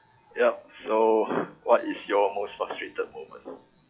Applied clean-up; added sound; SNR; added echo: classical method log-MMSE.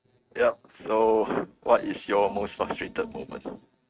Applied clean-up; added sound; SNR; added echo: neural mask model RNNoise.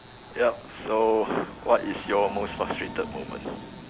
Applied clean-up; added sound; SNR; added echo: none; Train; 13 dB; none.